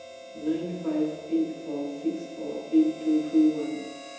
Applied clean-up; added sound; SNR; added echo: none; Harmonica; 15 dB; reverberation time 1.1 s.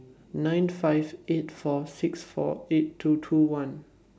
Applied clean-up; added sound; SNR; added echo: none; none; none; none.